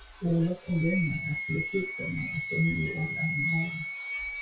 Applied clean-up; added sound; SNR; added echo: classical method WPE with log-MMSE.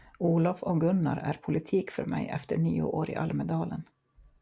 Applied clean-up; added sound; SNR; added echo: none; none; none; none.